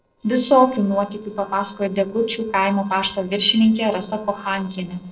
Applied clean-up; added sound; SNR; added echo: neural separator model SepFormer DNS4.